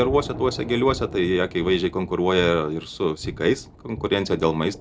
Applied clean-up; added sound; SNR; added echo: none; Thunder / Rain; 14 dB; none.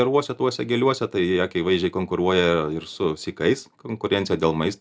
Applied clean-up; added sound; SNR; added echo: none; none; none; none.